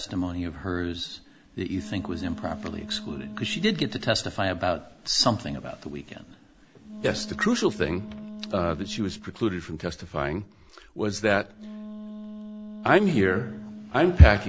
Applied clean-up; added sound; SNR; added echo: none; Wind instrument, woodwind instrument; 14 dB; none.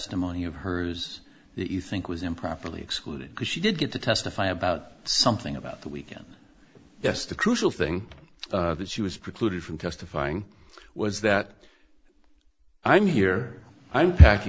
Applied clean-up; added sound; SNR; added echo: none; none; none; none.